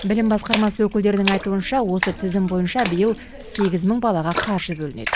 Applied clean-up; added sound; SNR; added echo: none; Splash, splatter; 10 dB; none.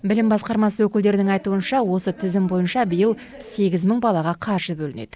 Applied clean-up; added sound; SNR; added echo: none; none; none; none.